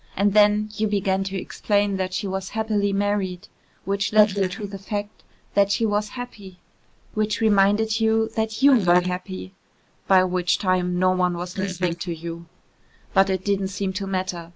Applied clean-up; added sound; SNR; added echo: neural mask model Resemble Enhance denoiser.